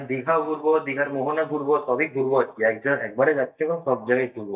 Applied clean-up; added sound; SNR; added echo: neural mask model DeepFilterNet 3.